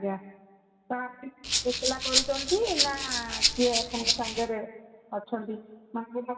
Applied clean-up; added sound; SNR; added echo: none; Rattle (instrument); -3 dB; reverberation time 2.4 s.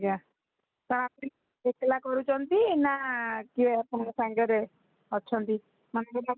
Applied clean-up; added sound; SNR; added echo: none; none; none; none.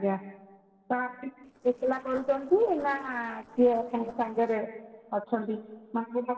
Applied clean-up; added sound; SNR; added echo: neural separator model SepFormer DNS4.